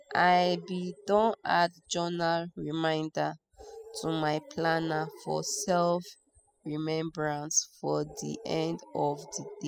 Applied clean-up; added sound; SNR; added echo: classical method spectral subtraction.